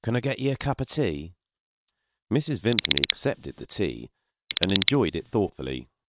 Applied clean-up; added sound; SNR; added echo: neural separator model SepFormer WHAM!.